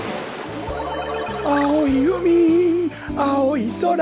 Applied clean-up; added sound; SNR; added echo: none; none; none; none.